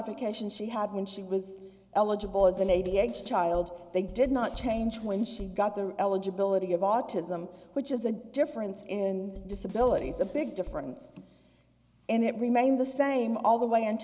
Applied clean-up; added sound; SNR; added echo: none; Drum / Drum kit; 15 dB; none.